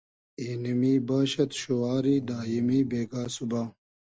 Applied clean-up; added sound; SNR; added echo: neural separator model SepFormer DNS4.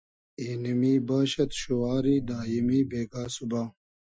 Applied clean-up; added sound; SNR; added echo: classical method Wiener filter.